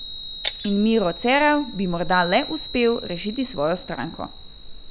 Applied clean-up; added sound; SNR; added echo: none; Shatter + Chime; 9 dB; none.